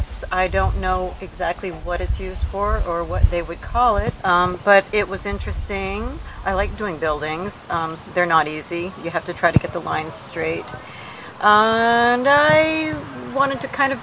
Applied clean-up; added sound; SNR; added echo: none; none; none; none.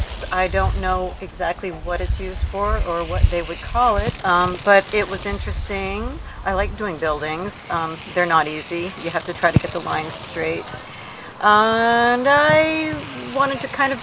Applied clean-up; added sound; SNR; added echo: none; Tearing; 18 dB; none.